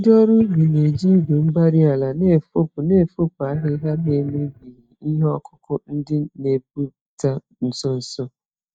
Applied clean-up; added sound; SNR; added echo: neural mask model DeepFilterNet 3.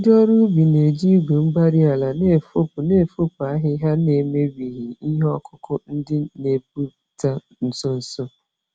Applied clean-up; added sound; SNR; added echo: none; none; none; none.